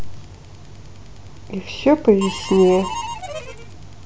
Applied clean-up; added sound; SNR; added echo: none; Harmonica; 10 dB; none.